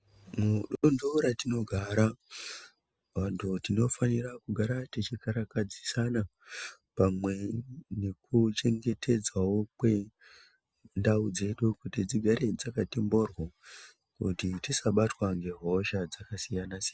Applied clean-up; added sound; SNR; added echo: none; none; none; none.